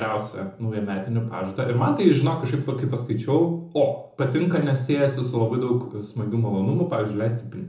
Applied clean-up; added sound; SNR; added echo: none; none; none; reverberation time 0.6 s.